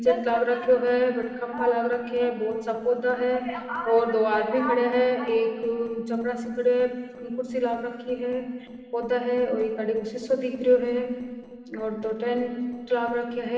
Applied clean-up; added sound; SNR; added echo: neural separator model SepFormer DNS4.